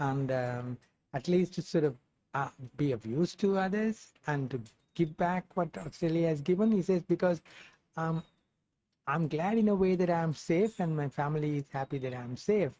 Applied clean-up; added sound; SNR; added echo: neural mask model RNNoise.